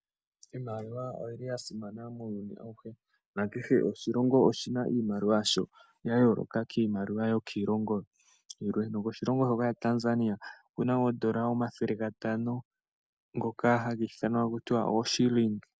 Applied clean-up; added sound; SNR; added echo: none; none; none; none.